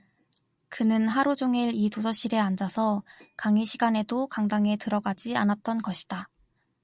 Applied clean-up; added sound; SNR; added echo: none; none; none; none.